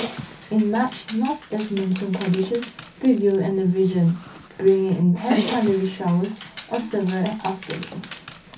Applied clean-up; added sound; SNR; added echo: none; Dog; 11 dB; reverberation time 0.3 s.